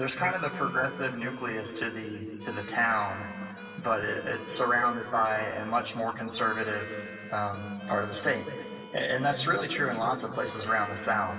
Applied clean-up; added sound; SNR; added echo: none; Harmonica; 16 dB; reverberation time 2.5 s.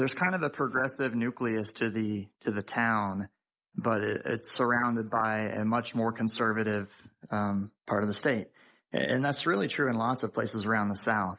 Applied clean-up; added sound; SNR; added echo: none; none; none; none.